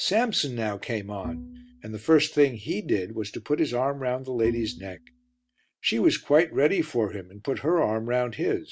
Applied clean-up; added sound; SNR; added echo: none; Bowed string instrument; 14 dB; none.